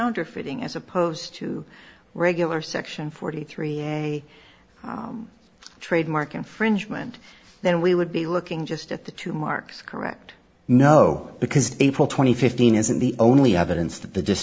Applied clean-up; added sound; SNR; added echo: none; none; none; none.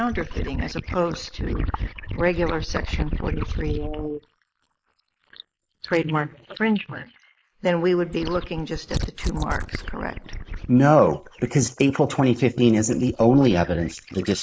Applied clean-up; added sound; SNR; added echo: neural mask model Resemble Enhance denoiser.